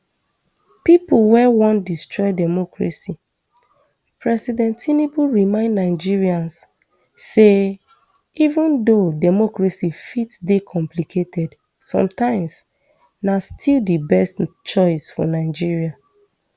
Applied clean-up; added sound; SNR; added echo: none; none; none; none.